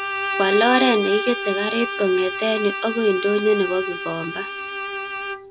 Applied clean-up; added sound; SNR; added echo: none; Bowed string instrument; 5 dB; none.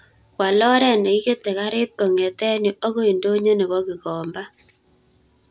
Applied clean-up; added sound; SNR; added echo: none; none; none; none.